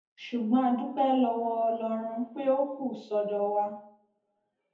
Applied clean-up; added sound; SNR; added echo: none; none; none; reverberation time 0.5 s.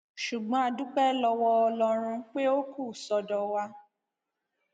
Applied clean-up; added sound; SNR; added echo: none; none; none; none.